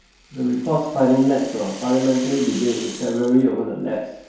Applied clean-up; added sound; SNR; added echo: none; Rattle (instrument); 19 dB; reverberation time 1.0 s.